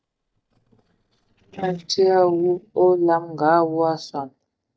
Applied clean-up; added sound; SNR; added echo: neural mask model DeepFilterNet 3.